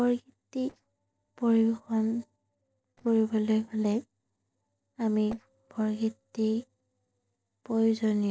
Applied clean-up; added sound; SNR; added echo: neural separator model SepFormer DNS4.